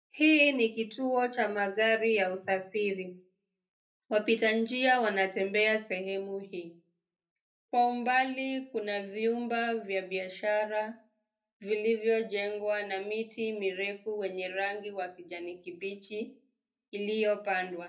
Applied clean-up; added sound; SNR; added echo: none; none; none; reverberation time 0.3 s.